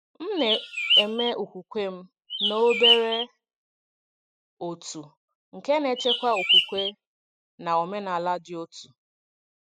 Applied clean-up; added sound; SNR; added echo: classical method spectral subtraction.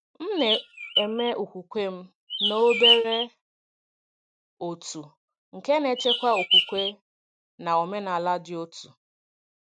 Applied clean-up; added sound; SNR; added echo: neural mask model RNNoise.